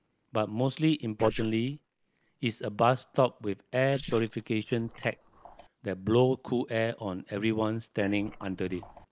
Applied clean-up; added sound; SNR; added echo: neural mask model Resemble Enhance denoiser.